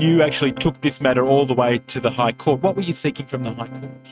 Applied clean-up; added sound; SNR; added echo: neural mask model RNNoise.